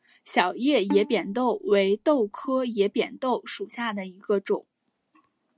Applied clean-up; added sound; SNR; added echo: none; Bowed string instrument; 12 dB; none.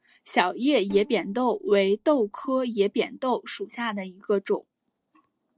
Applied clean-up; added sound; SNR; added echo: neural separator model SepFormer DNS4.